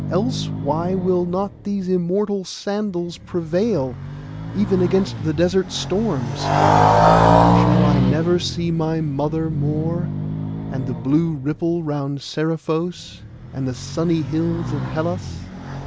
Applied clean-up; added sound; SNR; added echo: none; Motorcycle; 0 dB; none.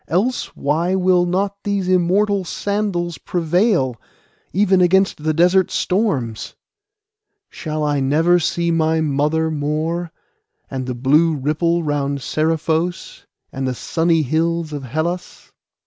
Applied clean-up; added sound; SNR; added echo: none; none; none; none.